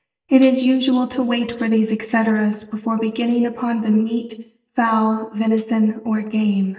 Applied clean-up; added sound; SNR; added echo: neural mask model DeepFilterNet 3.